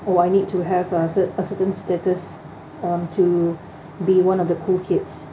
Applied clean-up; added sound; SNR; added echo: none; none; none; none.